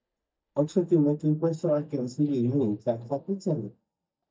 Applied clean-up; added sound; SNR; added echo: neural mask model DeepFilterNet 3.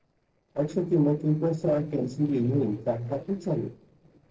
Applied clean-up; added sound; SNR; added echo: neural separator model SepFormer DNS4.